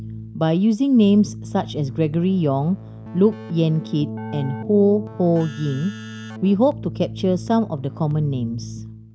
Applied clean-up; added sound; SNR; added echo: none; Keyboard (musical); 13 dB; none.